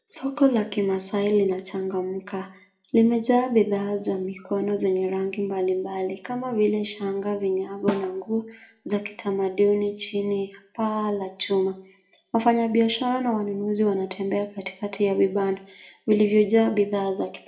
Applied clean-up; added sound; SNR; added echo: none; Snare drum; 13 dB; reverberation time 0.3 s.